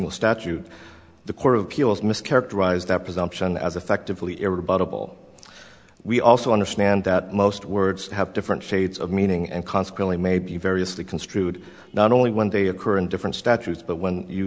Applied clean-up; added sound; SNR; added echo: none; none; none; none.